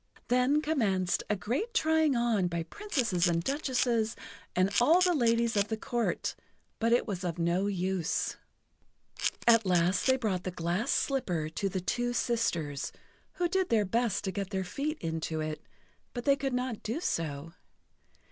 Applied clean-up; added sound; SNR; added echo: none; Camera; 6 dB; none.